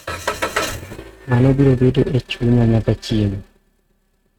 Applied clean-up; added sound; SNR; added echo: neural mask model RNNoise.